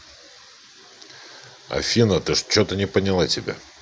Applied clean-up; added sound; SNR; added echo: none; none; none; none.